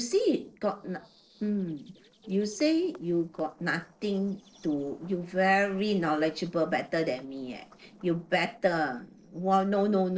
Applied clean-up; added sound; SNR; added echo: neural separator model SepFormer DNS4.